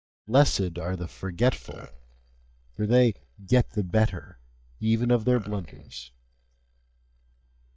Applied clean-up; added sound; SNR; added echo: neural mask model DeepFilterNet 3.